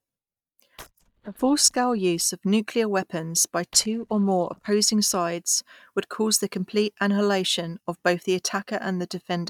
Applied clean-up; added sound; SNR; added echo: neural mask model DeepFilterNet 3.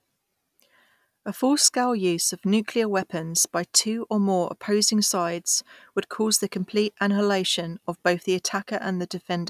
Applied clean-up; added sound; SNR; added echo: none; none; none; none.